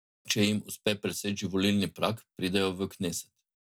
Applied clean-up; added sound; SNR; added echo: none; none; none; none.